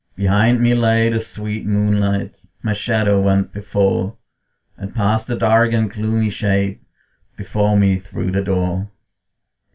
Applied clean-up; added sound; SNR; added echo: none; none; none; reverberation time 0.2 s.